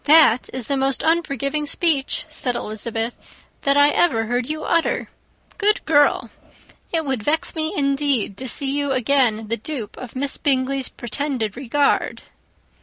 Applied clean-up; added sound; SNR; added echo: none; none; none; none.